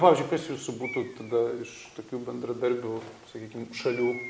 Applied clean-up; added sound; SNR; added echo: none; Bird; 18 dB; none.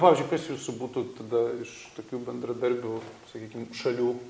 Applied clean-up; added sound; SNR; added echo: none; none; none; none.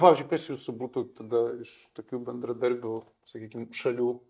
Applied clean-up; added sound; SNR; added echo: neural mask model DeepFilterNet 3.